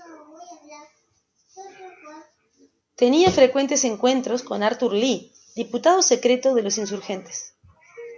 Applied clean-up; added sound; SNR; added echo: none; none; none; none.